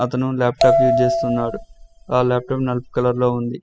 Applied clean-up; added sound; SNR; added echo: classical method spectral subtraction.